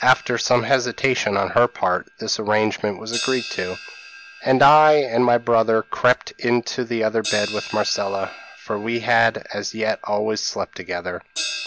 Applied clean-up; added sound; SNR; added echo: none; Crash cymbal; 15 dB; none.